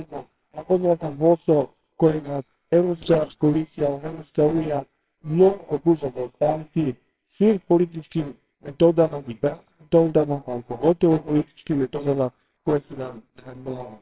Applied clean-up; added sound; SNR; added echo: neural separator model SepFormer WHAMR!.